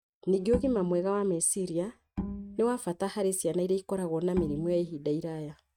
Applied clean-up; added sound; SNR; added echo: neural mask model RNNoise.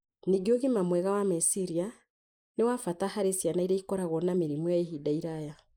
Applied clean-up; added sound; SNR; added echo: neural mask model Resemble Enhance denoiser.